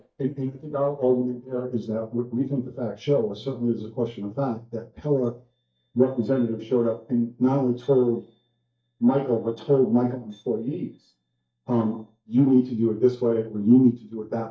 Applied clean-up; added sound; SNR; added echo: neural mask model DeepFilterNet 3.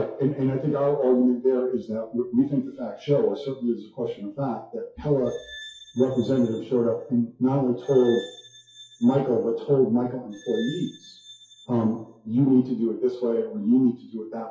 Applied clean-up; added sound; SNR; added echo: classical method WPE with log-MMSE.